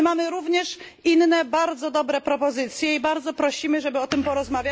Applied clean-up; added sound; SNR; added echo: none; none; none; none.